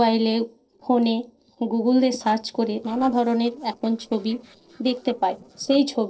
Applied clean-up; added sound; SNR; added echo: neural separator model SepFormer DNS4.